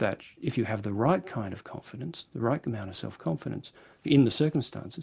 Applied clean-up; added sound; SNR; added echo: none; none; none; none.